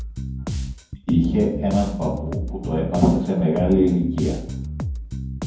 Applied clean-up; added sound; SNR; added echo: none; Bass guitar; 6 dB; reverberation time 0.9 s.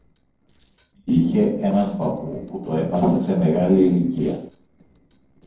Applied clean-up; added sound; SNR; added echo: neural separator model SepFormer DNS4.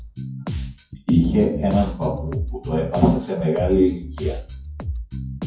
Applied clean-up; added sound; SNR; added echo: classical method WPE with log-MMSE.